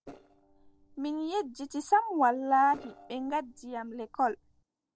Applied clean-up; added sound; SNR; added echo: neural separator model SepFormer DNS4.